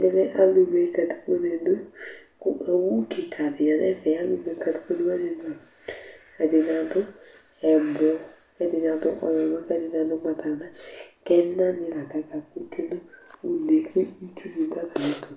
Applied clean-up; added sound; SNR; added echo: none; none; none; none.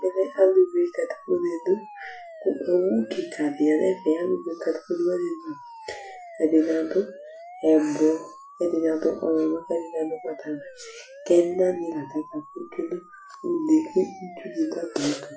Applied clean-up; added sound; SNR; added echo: classical method Wiener filter.